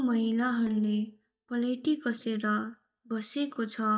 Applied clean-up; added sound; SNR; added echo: neural mask model DeepFilterNet 3.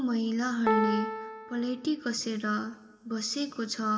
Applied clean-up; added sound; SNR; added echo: none; Piano; 3 dB; reverberation time 1.6 s.